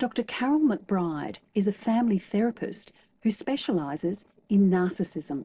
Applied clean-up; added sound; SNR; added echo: neural separator model SepFormer DNS4.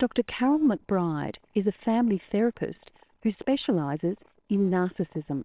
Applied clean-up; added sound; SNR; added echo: neural separator model SepFormer WHAMR!.